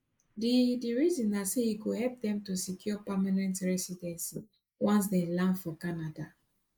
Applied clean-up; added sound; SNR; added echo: neural mask model Resemble Enhance denoiser.